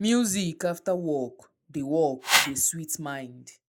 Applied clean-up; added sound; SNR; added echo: neural mask model Resemble Enhance denoiser.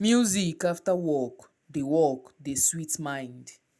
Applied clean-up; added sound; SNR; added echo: none; none; none; none.